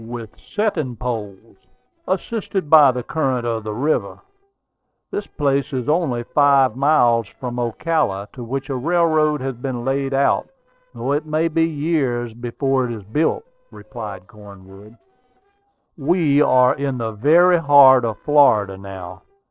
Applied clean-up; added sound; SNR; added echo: neural separator model SepFormer DNS4.